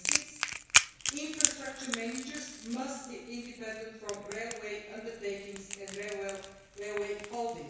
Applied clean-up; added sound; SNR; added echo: none; Crackle; -4 dB; reverberation time 1.1 s.